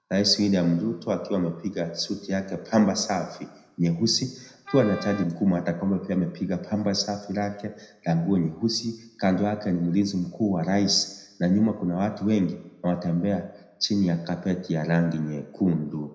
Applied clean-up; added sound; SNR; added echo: none; Wind instrument, woodwind instrument; 16 dB; reverberation time 0.7 s.